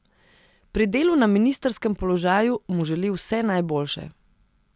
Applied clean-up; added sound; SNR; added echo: none; none; none; none.